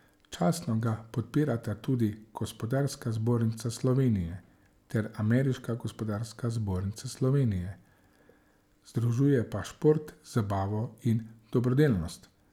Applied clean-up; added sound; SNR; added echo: none; none; none; none.